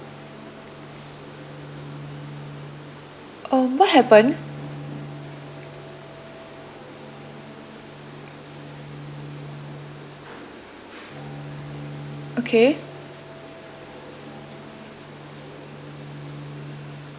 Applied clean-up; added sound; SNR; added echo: none; Bowed string instrument; 13 dB; none.